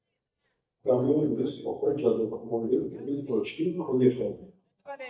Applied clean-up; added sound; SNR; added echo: neural mask model DeepFilterNet 3.